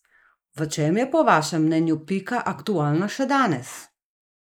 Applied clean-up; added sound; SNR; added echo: neural mask model Resemble Enhance denoiser.